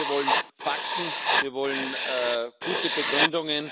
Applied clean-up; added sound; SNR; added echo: none; Writing; -4 dB; none.